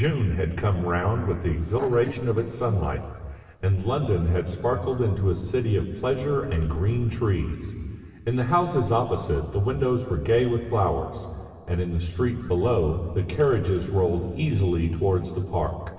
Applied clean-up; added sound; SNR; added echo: neural separator model SepFormer DNS4.